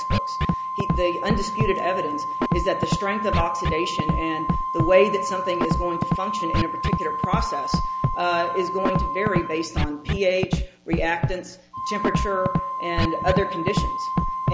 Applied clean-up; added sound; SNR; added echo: none; Scratching (performance technique) + Organ; -2 dB; none.